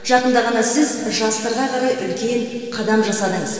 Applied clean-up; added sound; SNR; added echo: none; none; none; reverberation time 2.4 s.